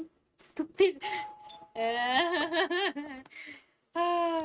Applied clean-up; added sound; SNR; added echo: neural mask model RNNoise.